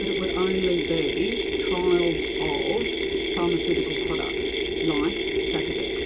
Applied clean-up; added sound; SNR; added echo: none; Mechanisms; -2 dB; reverberation time 0.2 s.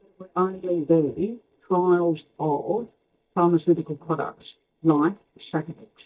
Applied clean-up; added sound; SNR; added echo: neural mask model DeepFilterNet 3.